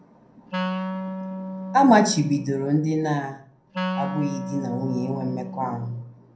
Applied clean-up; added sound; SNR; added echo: none; Wind instrument, woodwind instrument; 7 dB; reverberation time 0.6 s.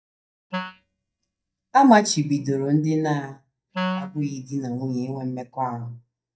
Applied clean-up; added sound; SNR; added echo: neural mask model DeepFilterNet 3.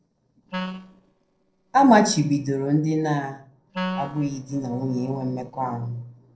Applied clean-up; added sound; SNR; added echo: neural separator model SepFormer DNS4.